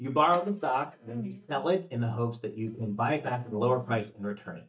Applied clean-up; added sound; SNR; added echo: neural mask model DeepFilterNet 3.